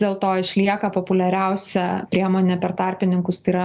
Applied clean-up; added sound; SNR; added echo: none; none; none; none.